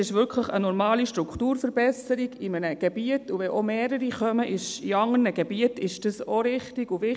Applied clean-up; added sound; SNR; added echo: none; none; none; none.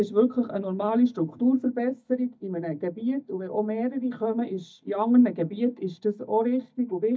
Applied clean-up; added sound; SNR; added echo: neural mask model DeepFilterNet 3.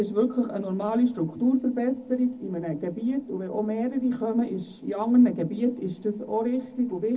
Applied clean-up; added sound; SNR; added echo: neural separator model SepFormer DNS4.